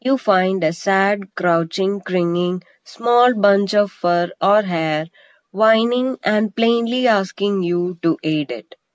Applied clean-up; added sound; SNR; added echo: none; none; none; none.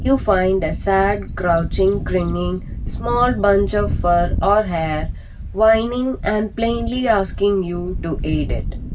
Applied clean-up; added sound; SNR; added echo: none; Wind / Bird; 6 dB; reverberation time 0.2 s.